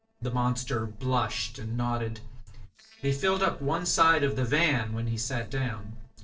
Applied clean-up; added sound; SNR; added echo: neural separator model SepFormer DNS4.